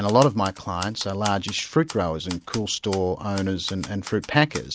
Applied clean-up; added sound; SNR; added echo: none; Typewriter; 16 dB; none.